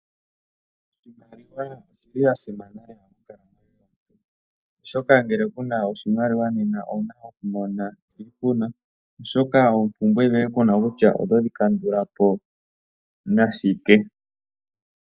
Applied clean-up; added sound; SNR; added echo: neural mask model DeepFilterNet 3.